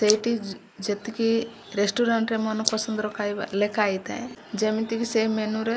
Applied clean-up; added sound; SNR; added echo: neural mask model Resemble Enhance denoiser.